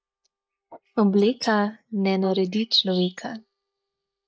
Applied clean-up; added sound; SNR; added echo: neural mask model DeepFilterNet 3.